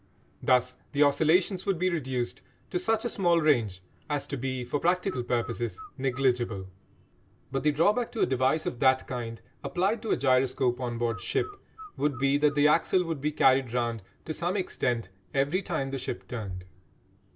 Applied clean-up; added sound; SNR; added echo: none; Bird; 19 dB; none.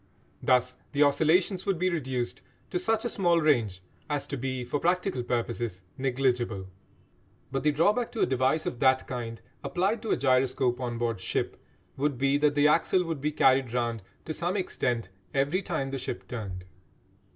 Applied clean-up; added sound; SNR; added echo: none; none; none; none.